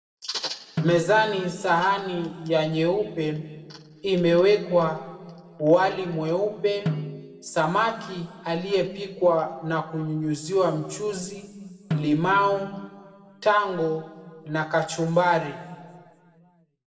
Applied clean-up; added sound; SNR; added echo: none; Snare drum; 10 dB; reverberation time 1.5 s.